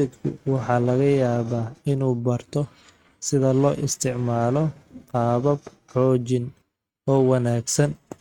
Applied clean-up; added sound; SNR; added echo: neural mask model RNNoise.